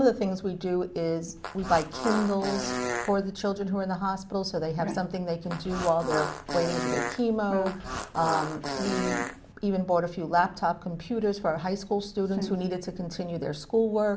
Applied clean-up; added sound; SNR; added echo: none; Fart; 5 dB; none.